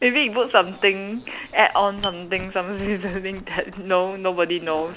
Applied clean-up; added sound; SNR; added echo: none; Chink, clink + Tearing; 19 dB; none.